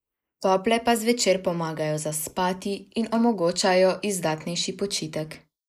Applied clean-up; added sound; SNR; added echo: neural mask model Resemble Enhance denoiser.